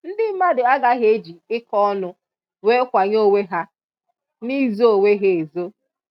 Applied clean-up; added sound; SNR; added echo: none; none; none; none.